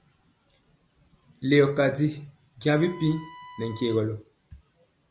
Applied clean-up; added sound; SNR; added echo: none; Wind instrument, woodwind instrument; 19 dB; none.